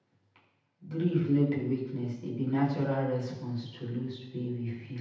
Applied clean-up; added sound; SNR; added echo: none; none; none; reverberation time 0.8 s.